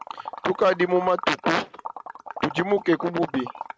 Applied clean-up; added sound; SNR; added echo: neural mask model RNNoise.